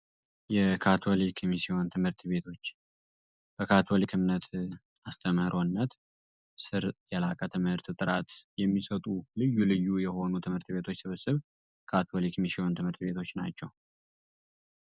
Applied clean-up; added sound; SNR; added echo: none; none; none; none.